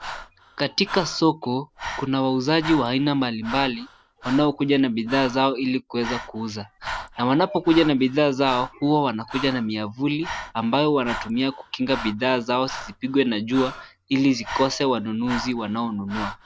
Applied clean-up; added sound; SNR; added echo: none; Breathing; 14 dB; none.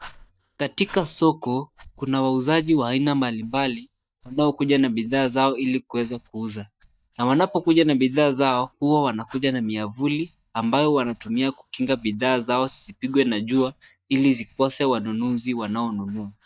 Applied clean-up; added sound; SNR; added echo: neural mask model DeepFilterNet 3.